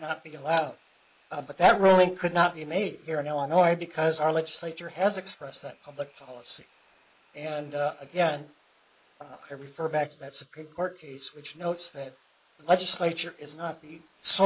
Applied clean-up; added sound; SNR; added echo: neural mask model Resemble Enhance denoiser.